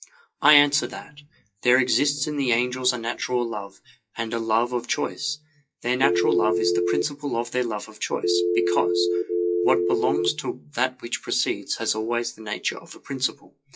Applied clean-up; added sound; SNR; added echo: classical method WPE with log-MMSE.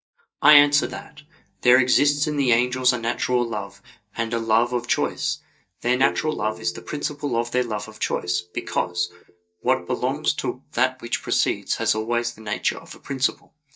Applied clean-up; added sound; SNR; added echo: neural mask model DeepFilterNet 3.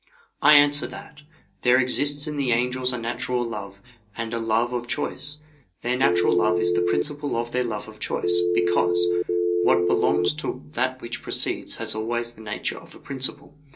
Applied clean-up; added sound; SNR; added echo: none; Telephone; -4 dB; reverberation time 0.2 s.